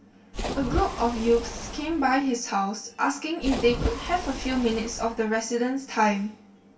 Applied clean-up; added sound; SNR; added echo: none; Splash, splatter; 7 dB; reverberation time 0.2 s.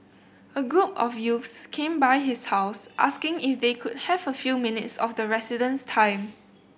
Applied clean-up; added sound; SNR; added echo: none; none; none; none.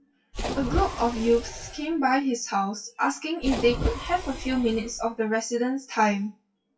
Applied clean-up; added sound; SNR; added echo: classical method WPE with log-MMSE.